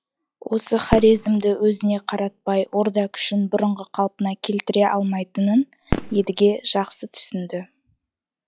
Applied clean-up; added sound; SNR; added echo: classical method log-MMSE.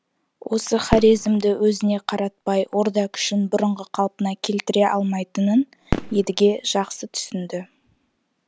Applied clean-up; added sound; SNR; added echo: none; Fireworks; 11 dB; none.